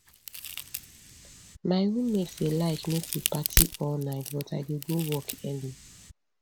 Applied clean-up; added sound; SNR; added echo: none; Crack; 3 dB; none.